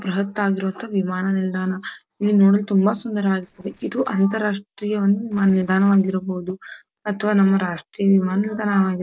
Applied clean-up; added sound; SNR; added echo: neural separator model SepFormer DNS4.